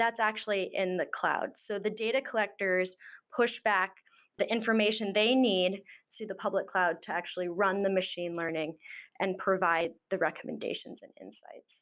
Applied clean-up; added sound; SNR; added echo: none; none; none; none.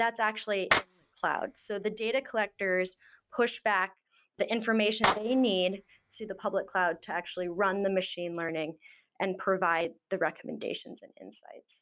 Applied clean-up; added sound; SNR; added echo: neural mask model RNNoise.